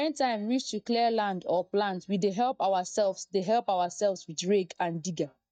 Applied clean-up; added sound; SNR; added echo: neural mask model DeepFilterNet 3.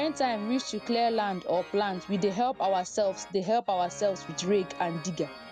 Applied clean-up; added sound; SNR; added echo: none; Organ; 16 dB; none.